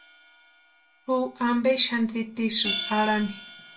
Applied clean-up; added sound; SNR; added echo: none; Hi-hat; 10 dB; reverberation time 0.2 s.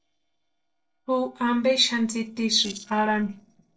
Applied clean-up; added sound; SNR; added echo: neural separator model SepFormer DNS4.